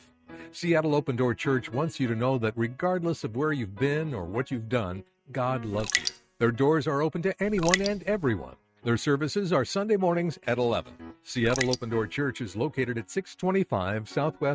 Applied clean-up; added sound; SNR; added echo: neural mask model RNNoise.